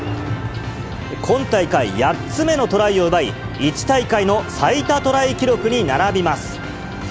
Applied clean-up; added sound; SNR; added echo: none; none; none; none.